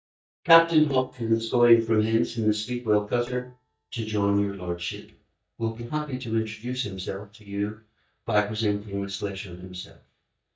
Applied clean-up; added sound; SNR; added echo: neural mask model DeepFilterNet 3.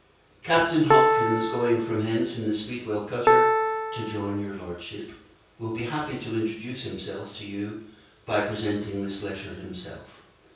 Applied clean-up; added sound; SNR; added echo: none; Piano; -4 dB; reverberation time 0.6 s.